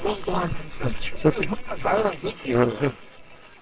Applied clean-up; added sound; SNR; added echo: neural separator model SepFormer WHAMR!.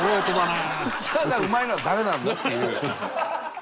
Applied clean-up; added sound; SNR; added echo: none; none; none; none.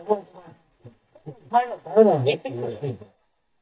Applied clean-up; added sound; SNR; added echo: neural mask model DeepFilterNet 3.